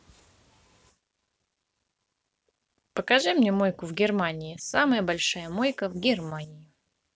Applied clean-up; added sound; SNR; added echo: none; none; none; none.